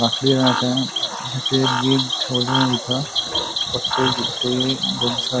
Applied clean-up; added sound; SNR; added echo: none; Cricket / Frog; 1 dB; none.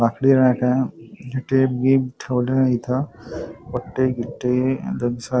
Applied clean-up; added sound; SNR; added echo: none; none; none; none.